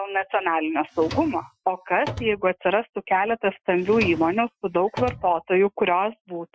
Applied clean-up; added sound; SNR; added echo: classical method Wiener filter.